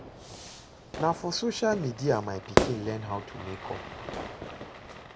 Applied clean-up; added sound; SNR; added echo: none; Fire / Fireworks; 1 dB; none.